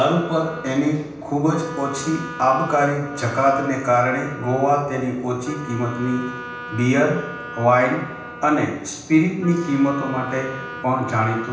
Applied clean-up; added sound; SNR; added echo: none; Wind instrument, woodwind instrument; 14 dB; reverberation time 0.9 s.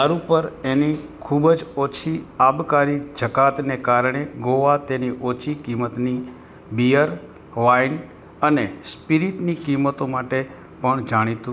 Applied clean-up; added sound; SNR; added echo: none; none; none; none.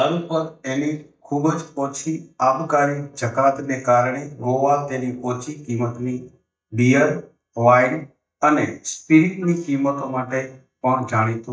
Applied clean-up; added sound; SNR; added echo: neural mask model DeepFilterNet 3.